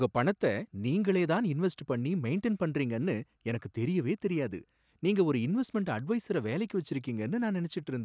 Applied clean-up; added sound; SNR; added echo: none; none; none; none.